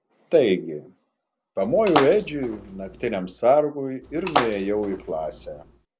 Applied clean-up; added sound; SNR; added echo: none; Splash, splatter; 6 dB; none.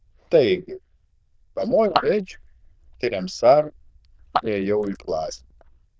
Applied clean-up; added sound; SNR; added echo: neural diffusion model UNIVERSE++.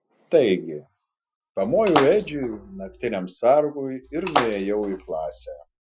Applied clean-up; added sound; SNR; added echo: classical method Wiener filter.